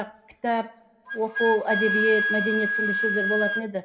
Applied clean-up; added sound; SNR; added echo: none; Wind instrument, woodwind instrument; 1 dB; reverberation time 0.8 s.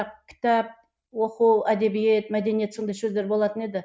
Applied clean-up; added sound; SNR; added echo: none; none; none; none.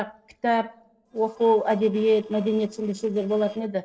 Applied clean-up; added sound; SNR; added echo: neural separator model SepFormer DNS4.